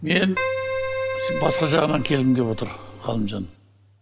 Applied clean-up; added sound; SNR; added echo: none; Keyboard (musical); 4 dB; none.